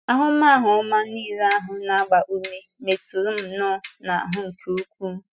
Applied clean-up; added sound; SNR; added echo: classical method spectral subtraction.